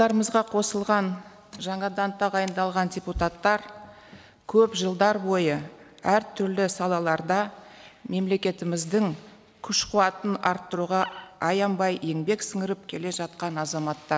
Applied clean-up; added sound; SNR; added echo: none; Animal; 16 dB; none.